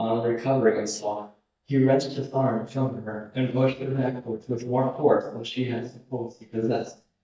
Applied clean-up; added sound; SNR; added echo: neural mask model DeepFilterNet 3.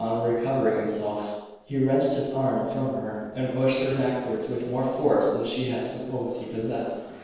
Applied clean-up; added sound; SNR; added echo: neural separator model SepFormer DNS4.